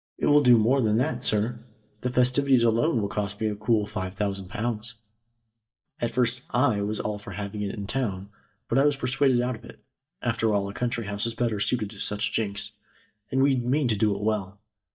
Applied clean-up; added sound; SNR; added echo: neural mask model DeepFilterNet 3.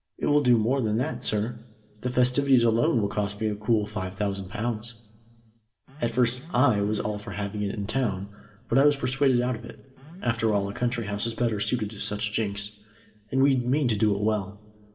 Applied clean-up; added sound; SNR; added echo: none; Alarm; 17 dB; reverberation time 1.7 s.